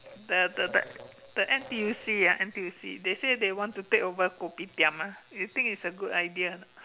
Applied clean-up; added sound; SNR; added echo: none; none; none; none.